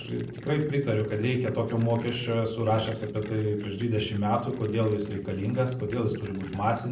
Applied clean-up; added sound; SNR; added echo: none; Gurgling; 18 dB; reverberation time 0.6 s.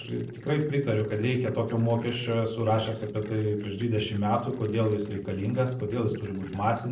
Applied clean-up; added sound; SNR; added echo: neural separator model SepFormer DNS4.